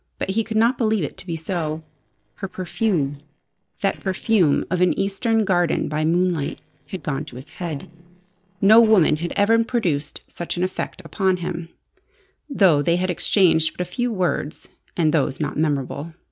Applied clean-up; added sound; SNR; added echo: neural separator model SepFormer DNS4.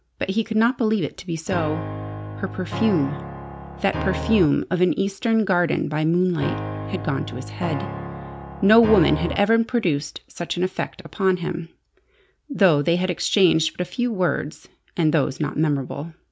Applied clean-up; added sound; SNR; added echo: none; Piano; 7 dB; none.